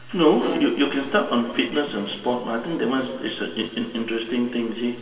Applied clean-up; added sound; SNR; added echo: none; Bowed string instrument; 13 dB; reverberation time 2.2 s.